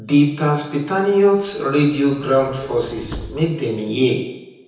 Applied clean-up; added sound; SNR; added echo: none; Subway, metro, underground; 19 dB; reverberation time 0.9 s.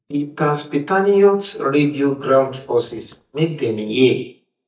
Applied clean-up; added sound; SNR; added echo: neural mask model DeepFilterNet 3.